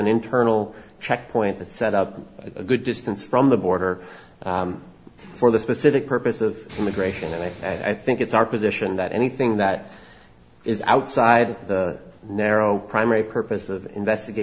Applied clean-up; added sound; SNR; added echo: none; none; none; none.